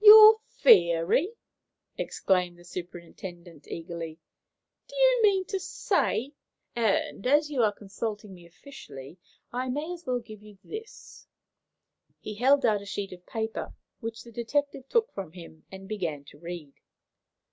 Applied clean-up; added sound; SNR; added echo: none; none; none; none.